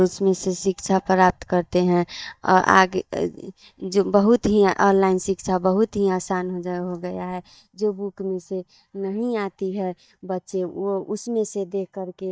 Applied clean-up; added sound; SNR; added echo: neural mask model DeepFilterNet 3.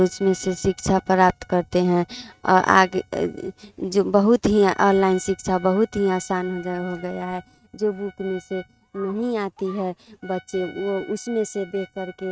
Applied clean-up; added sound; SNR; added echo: neural mask model RNNoise.